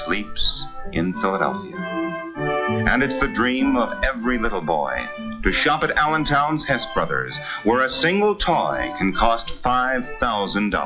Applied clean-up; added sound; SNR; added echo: classical method log-MMSE.